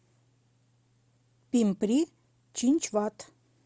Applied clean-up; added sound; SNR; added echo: none; none; none; none.